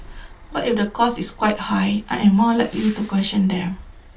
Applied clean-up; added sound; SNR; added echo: none; Truck; 20 dB; reverberation time 0.2 s.